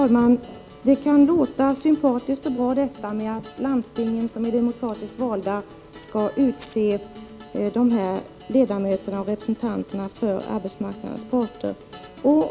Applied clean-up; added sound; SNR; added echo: none; Acoustic guitar; 19 dB; none.